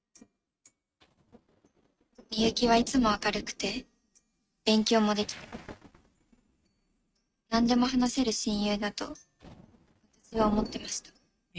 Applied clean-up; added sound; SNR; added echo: neural mask model RNNoise.